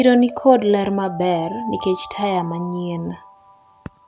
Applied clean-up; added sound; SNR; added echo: none; Alarm; 15 dB; none.